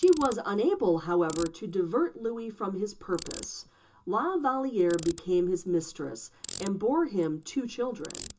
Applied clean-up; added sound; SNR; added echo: none; Ratchet, pawl; 18 dB; reverberation time 0.2 s.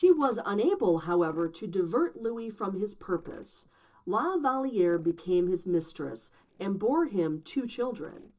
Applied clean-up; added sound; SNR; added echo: neural separator model SepFormer DNS4.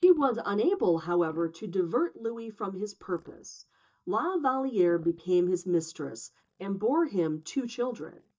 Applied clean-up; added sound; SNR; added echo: neural mask model DeepFilterNet 3.